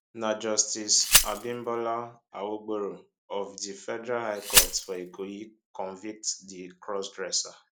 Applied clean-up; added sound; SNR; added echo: none; Glass; -4 dB; none.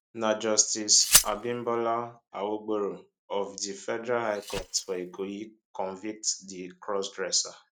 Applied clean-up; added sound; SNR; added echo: neural mask model RNNoise.